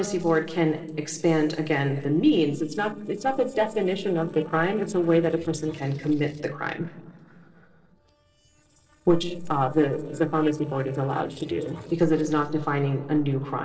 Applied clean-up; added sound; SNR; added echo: neural separator model SepFormer DNS4.